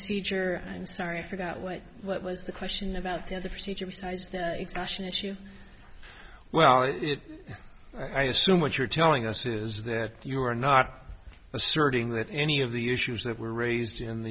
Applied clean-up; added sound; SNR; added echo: none; none; none; none.